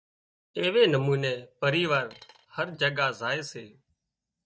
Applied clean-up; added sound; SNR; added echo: neural mask model DeepFilterNet 3.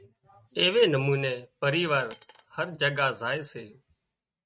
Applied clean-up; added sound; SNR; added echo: neural mask model RNNoise.